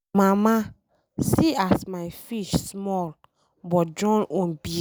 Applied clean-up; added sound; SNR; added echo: none; none; none; none.